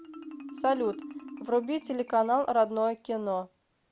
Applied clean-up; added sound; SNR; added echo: none; Marimba, xylophone; 16 dB; none.